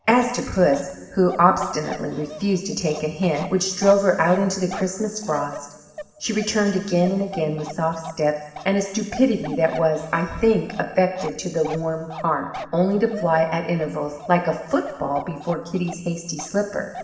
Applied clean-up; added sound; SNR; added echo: none; Bark; 16 dB; reverberation time 2.0 s.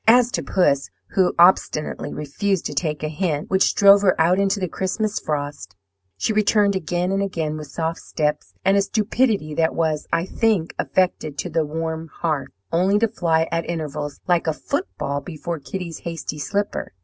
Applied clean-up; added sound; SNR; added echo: none; none; none; none.